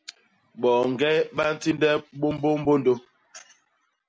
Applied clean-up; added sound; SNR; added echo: none; none; none; none.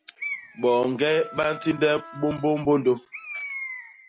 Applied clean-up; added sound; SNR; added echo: none; Bird + Wind instrument, woodwind instrument; 14 dB; none.